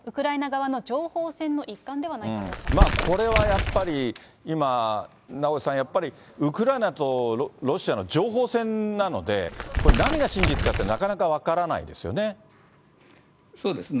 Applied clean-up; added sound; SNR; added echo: none; Crumpling, crinkling; -3 dB; none.